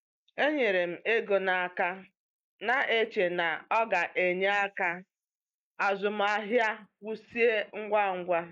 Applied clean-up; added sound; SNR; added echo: neural mask model Resemble Enhance denoiser.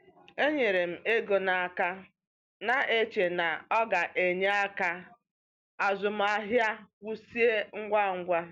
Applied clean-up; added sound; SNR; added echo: none; none; none; none.